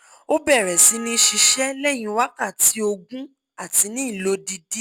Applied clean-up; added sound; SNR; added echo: none; Wind instrument, woodwind instrument; 20 dB; none.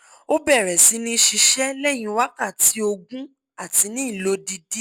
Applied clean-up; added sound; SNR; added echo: neural mask model Resemble Enhance denoiser.